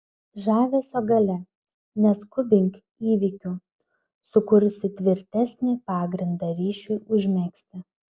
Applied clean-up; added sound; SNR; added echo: none; none; none; none.